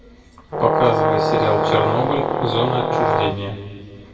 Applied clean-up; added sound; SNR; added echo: none; Brass instrument; -4 dB; reverberation time 1.8 s.